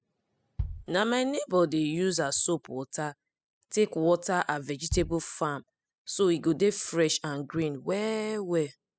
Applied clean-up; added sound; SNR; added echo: classical method spectral subtraction.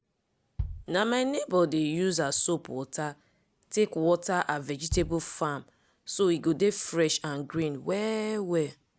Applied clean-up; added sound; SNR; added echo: none; Bass drum; 13 dB; none.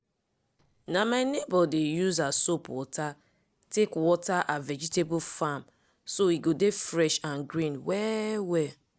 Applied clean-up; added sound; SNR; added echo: neural separator model SepFormer DNS4.